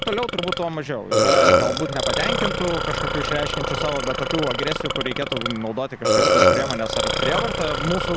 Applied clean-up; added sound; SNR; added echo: none; Burping, eructation; -4 dB; none.